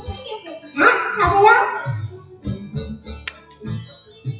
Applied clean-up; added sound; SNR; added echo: classical method WPE with log-MMSE.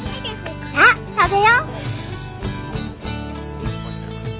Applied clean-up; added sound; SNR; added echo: none; none; none; none.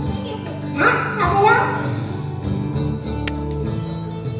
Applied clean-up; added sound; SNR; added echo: none; Glass; 18 dB; reverberation time 1.0 s.